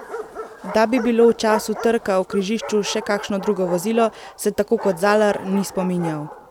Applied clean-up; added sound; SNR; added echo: none; Bark; 12 dB; none.